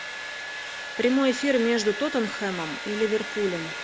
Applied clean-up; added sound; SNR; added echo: none; Domestic sounds, home sounds; 8 dB; none.